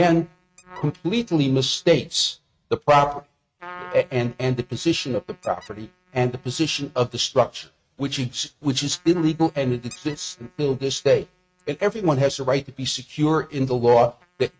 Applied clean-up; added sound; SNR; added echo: neural mask model RNNoise.